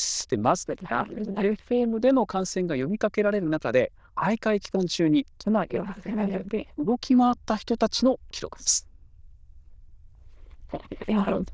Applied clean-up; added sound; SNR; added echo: neural diffusion model UNIVERSE++.